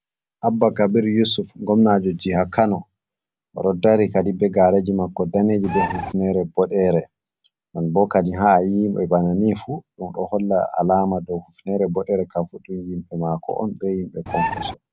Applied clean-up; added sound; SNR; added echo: none; Bird; 4 dB; none.